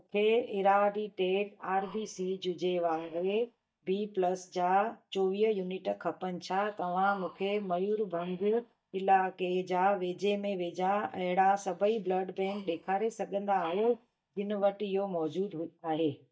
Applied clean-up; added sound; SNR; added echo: neural mask model DeepFilterNet 3.